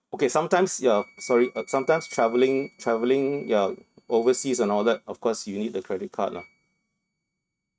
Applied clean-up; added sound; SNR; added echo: neural mask model RNNoise.